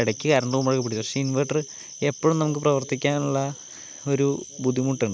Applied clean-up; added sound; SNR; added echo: none; none; none; none.